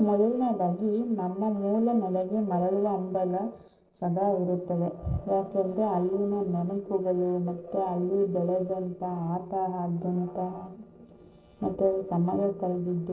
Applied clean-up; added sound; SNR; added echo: neural separator model SepFormer DNS4.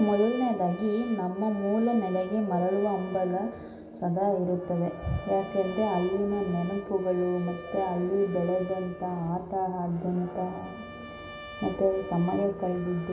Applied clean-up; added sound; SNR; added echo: none; Trumpet; 18 dB; reverberation time 0.6 s.